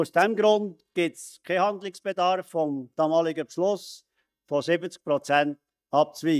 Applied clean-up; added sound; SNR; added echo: neural mask model DeepFilterNet 3.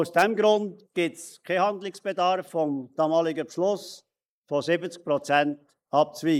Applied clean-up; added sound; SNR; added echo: neural mask model Resemble Enhance denoiser.